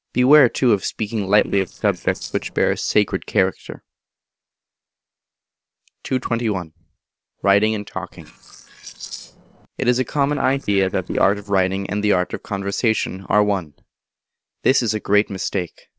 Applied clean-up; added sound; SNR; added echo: neural separator model SepFormer DNS4.